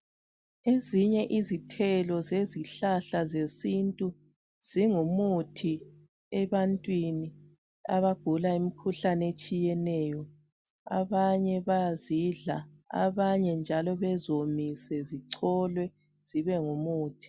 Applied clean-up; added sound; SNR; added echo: none; none; none; none.